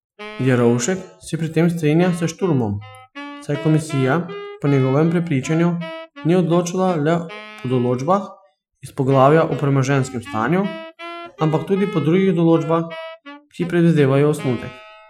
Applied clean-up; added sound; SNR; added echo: classical method Wiener filter.